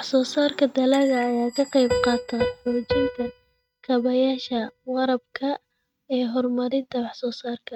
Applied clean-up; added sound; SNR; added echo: neural mask model RNNoise.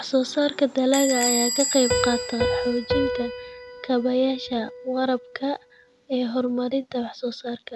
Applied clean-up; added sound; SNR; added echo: none; Piano + Squeak / Bell; 5 dB; none.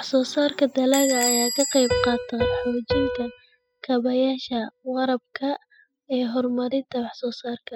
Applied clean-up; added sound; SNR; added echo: classical method spectral subtraction.